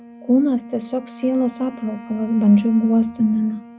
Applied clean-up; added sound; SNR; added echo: none; Wind instrument, woodwind instrument; 19 dB; none.